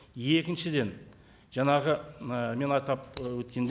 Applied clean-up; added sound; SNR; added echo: none; none; none; none.